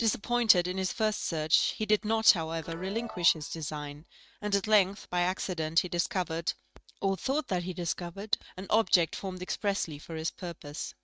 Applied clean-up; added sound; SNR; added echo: neural mask model RNNoise.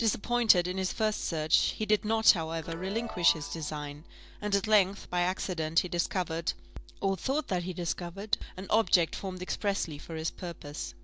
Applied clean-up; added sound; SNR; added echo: none; Chime; 18 dB; none.